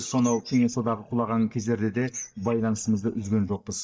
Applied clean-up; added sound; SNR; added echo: neural mask model DeepFilterNet 3.